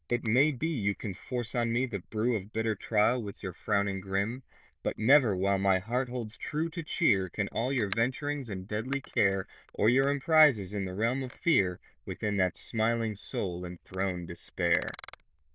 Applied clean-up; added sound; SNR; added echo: neural diffusion model UNIVERSE++.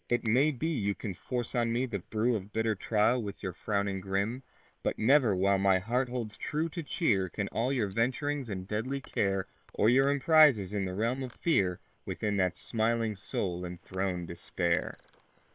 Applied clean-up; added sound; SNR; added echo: neural separator model SepFormer WHAM!.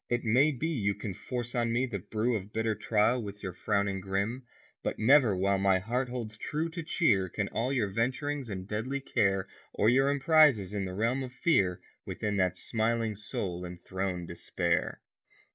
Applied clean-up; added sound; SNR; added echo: none; none; none; none.